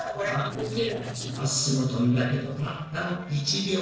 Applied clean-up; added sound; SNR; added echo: neural separator model SepFormer DNS4.